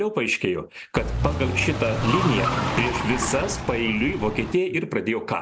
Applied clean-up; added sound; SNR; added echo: none; Car; 2 dB; none.